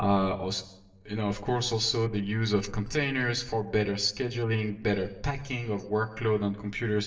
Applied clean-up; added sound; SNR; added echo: neural separator model SepFormer DNS4.